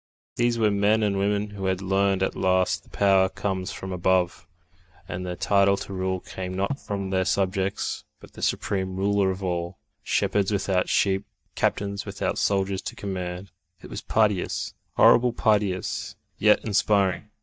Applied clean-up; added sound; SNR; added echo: neural mask model DeepFilterNet 3.